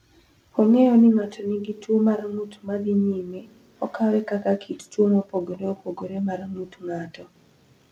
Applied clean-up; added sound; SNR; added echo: none; none; none; none.